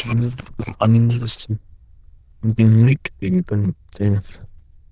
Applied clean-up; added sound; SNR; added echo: neural diffusion model UNIVERSE++.